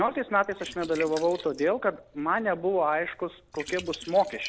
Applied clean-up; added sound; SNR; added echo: none; Liquid; 18 dB; none.